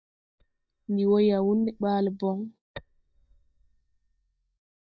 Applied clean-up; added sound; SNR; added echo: neural mask model DeepFilterNet 3.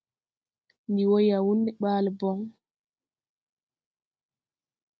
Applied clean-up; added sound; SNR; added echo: none; none; none; none.